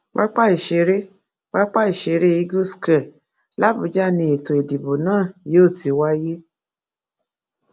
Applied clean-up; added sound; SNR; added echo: none; none; none; none.